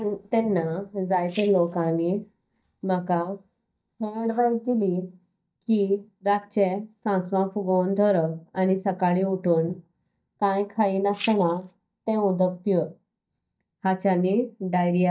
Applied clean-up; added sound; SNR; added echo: neural mask model DeepFilterNet 3.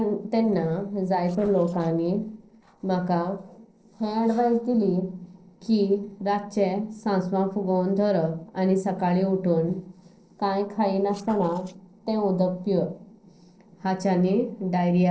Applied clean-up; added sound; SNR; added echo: neural separator model SepFormer DNS4.